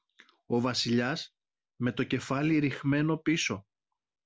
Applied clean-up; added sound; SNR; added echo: none; none; none; none.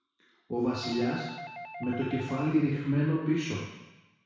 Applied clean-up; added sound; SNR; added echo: none; Doorbell; 14 dB; reverberation time 1.1 s.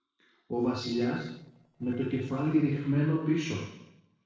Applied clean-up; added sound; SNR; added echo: neural separator model SepFormer DNS4.